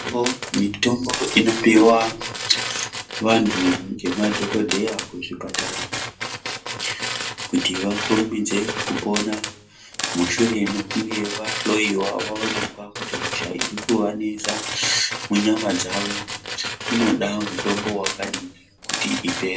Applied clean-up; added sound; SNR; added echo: none; Tools; 6 dB; reverberation time 0.2 s.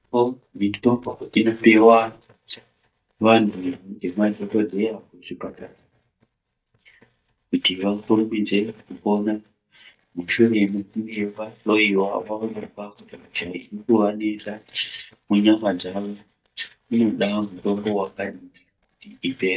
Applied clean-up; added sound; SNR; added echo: neural mask model DeepFilterNet 3.